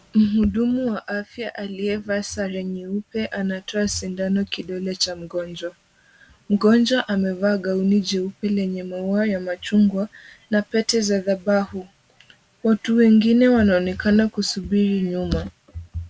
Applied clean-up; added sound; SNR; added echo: none; none; none; none.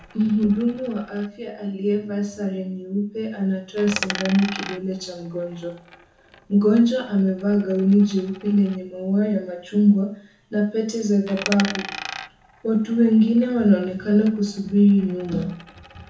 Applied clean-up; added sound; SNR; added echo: none; Coin (dropping); 17 dB; reverberation time 0.7 s.